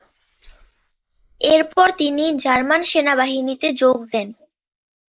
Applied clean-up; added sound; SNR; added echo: neural mask model Resemble Enhance denoiser.